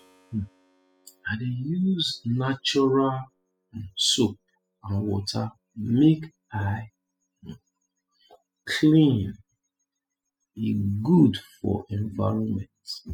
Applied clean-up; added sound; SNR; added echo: classical method spectral subtraction.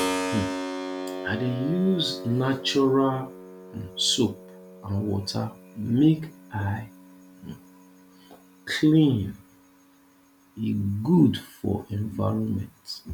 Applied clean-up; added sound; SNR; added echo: none; Keyboard (musical); 11 dB; none.